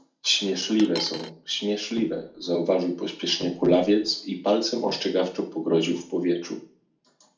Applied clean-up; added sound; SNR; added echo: none; Coin (dropping); 10 dB; reverberation time 0.4 s.